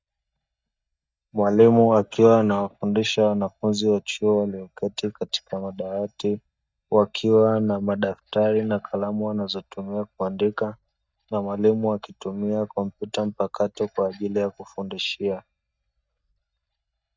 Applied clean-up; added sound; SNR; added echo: neural mask model DeepFilterNet 3.